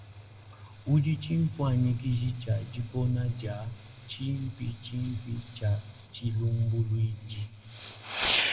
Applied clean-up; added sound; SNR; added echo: none; Fireworks; 6 dB; reverberation time 0.7 s.